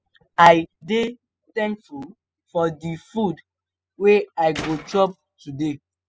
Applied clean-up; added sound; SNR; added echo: classical method spectral subtraction.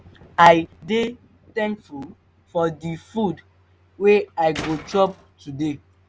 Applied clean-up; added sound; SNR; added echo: none; Tools; 12 dB; none.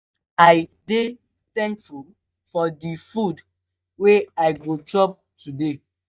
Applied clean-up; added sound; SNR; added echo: neural mask model DeepFilterNet 3.